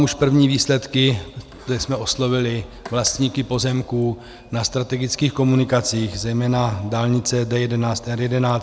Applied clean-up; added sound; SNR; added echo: none; none; none; none.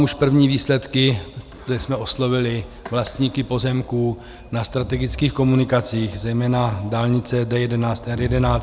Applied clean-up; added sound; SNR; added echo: none; Crowd; 16 dB; none.